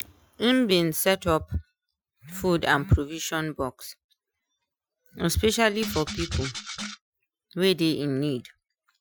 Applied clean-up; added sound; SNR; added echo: classical method Wiener filter.